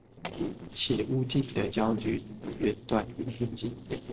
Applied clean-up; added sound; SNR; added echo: neural separator model SepFormer DNS4.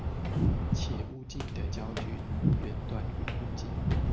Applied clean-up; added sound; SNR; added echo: none; Walk, footsteps; -1 dB; reverberation time 0.3 s.